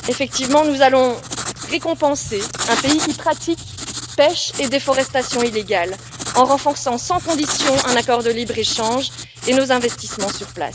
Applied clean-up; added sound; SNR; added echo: none; Writing; 9 dB; none.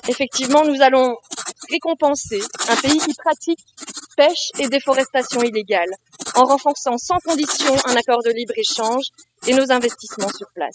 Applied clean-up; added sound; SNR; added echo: classical method spectral subtraction.